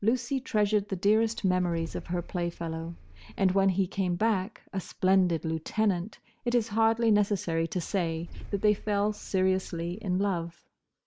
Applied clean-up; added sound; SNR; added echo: none; Engine starting / Car; 16 dB; none.